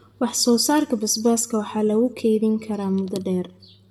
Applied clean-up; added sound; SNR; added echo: none; none; none; reverberation time 0.3 s.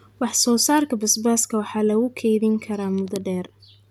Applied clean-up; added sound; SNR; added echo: none; none; none; none.